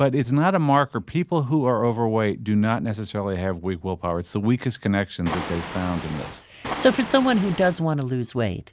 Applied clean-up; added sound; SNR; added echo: none; Waves, surf; 10 dB; none.